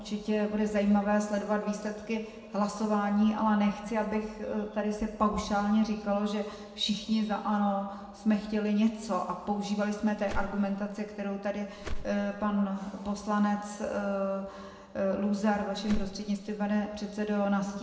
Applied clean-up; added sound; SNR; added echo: none; Whoosh, swoosh, swish; 7 dB; reverberation time 1.1 s.